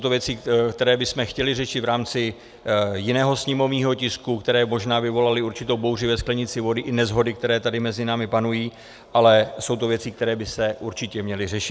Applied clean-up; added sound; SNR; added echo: none; none; none; none.